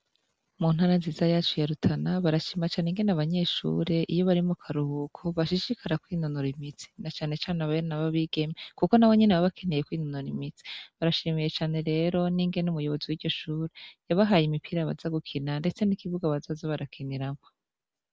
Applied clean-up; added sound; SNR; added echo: none; none; none; none.